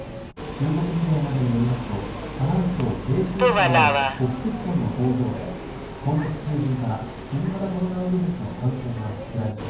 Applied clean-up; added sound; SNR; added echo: none; Subway, metro, underground; 3 dB; reverberation time 0.9 s.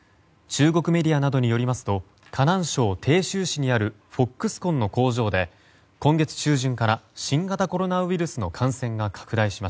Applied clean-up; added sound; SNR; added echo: none; none; none; none.